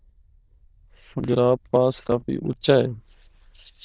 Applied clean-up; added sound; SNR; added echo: neural diffusion model UNIVERSE++.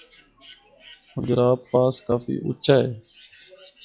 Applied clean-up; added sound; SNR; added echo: classical method log-MMSE.